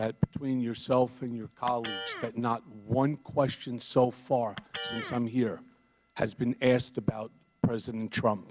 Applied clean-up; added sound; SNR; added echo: none; Electric guitar; 14 dB; none.